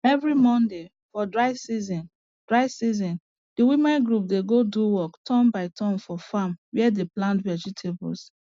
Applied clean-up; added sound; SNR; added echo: none; none; none; none.